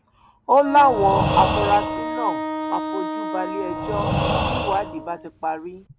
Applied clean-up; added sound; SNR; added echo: none; Wind instrument, woodwind instrument + Breathing; 3 dB; none.